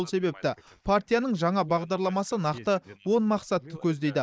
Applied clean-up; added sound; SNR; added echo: neural mask model Resemble Enhance denoiser.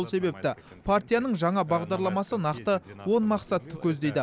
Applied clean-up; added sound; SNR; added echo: none; none; none; none.